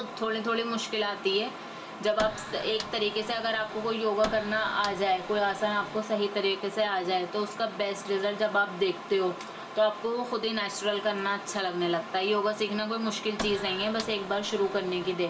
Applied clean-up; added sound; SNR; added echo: none; Printer; 11 dB; reverberation time 0.4 s.